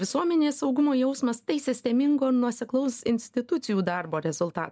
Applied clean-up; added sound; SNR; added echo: none; none; none; none.